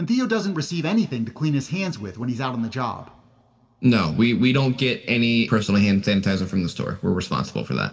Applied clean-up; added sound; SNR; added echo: none; none; none; reverberation time 1.8 s.